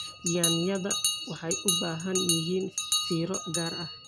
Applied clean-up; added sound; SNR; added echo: none; Bell; -1 dB; none.